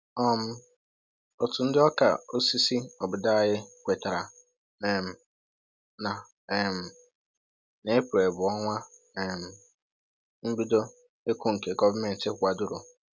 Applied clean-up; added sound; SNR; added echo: none; none; none; none.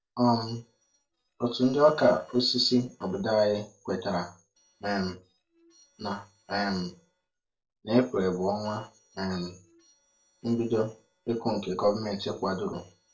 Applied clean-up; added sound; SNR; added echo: neural separator model SepFormer DNS4.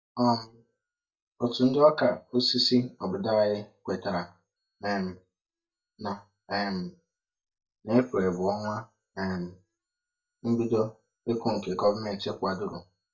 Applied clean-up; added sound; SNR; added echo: neural mask model DeepFilterNet 3.